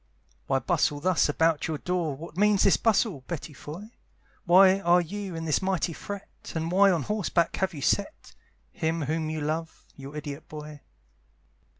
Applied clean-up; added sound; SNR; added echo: none; none; none; none.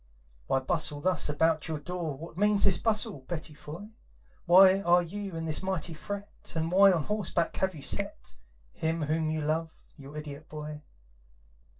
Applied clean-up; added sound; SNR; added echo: neural separator model SepFormer DNS4.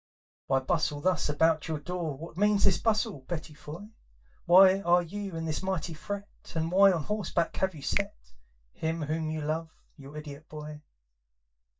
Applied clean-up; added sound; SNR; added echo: neural mask model DeepFilterNet 3.